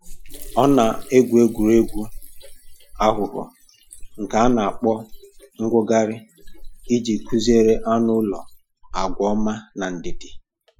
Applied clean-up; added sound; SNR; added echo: classical method Wiener filter.